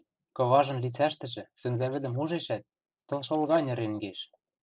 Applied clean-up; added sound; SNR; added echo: neural separator model SepFormer DNS4.